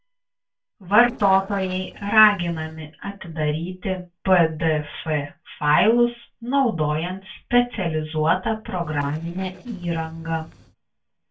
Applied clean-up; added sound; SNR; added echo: neural separator model SepFormer DNS4.